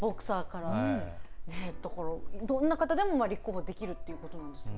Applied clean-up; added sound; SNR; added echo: none; none; none; none.